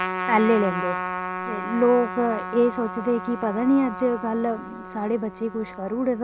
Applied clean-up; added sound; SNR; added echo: none; Trumpet; 8 dB; none.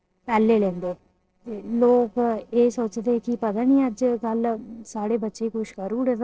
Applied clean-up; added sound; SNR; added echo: neural separator model SepFormer DNS4.